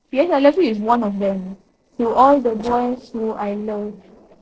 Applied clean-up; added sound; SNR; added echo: neural separator model SepFormer DNS4.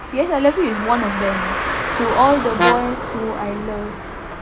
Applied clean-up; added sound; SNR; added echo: none; Brass instrument + Car; 3 dB; none.